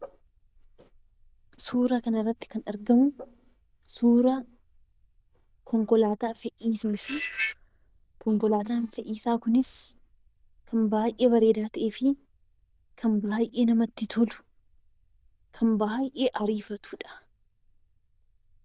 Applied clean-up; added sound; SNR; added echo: neural diffusion model UNIVERSE++.